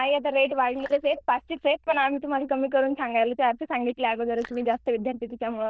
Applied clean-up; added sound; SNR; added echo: neural diffusion model UNIVERSE++.